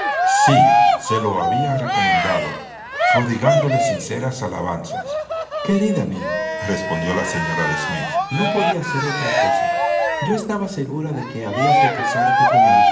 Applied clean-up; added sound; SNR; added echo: none; Cheering; -5 dB; reverberation time 1.5 s.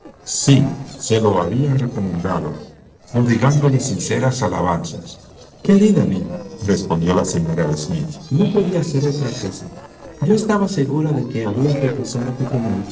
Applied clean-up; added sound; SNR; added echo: neural separator model SepFormer DNS4.